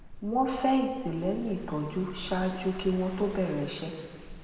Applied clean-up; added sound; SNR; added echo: none; Waves, surf; 14 dB; reverberation time 1.7 s.